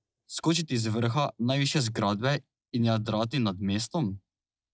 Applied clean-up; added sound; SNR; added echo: neural mask model DeepFilterNet 3.